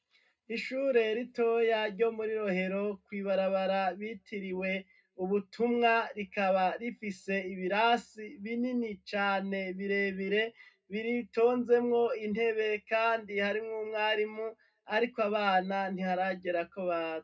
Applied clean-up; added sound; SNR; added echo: none; none; none; reverberation time 0.2 s.